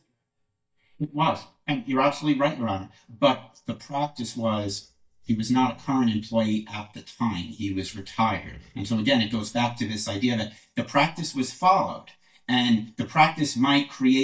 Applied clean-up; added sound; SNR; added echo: neural mask model DeepFilterNet 3.